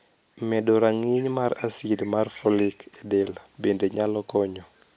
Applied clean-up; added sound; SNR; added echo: none; none; none; none.